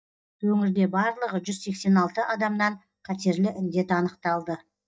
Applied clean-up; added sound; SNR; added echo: neural mask model DeepFilterNet 3.